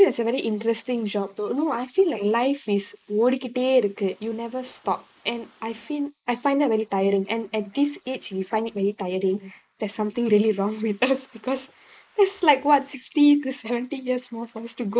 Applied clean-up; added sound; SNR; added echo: neural mask model Resemble Enhance denoiser.